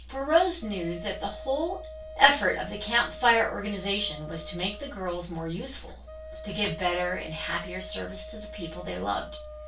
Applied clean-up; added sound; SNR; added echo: none; Wind instrument, woodwind instrument; 15 dB; reverberation time 0.2 s.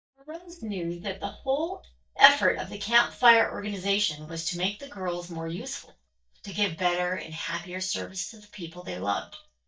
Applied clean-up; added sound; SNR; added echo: neural mask model DeepFilterNet 3.